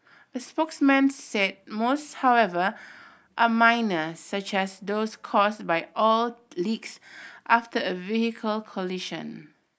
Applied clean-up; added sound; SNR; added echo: neural mask model Resemble Enhance denoiser.